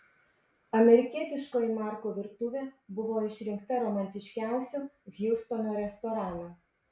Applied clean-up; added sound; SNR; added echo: none; none; none; none.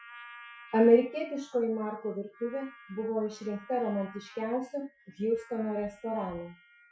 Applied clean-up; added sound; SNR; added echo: classical method Wiener filter.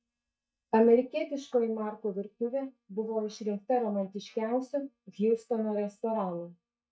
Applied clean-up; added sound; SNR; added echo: neural mask model DeepFilterNet 3.